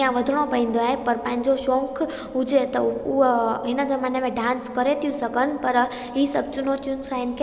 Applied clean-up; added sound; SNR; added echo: none; none; none; none.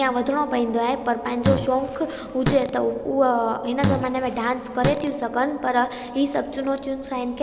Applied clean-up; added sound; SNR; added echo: none; Fart; 5 dB; none.